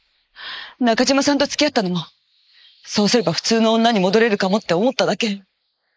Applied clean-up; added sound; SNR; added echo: neural mask model Resemble Enhance denoiser.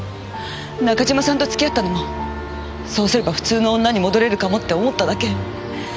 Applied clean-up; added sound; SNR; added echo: none; Wind instrument, woodwind instrument; 19 dB; none.